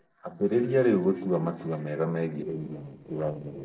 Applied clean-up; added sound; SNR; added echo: neural separator model SepFormer DNS4.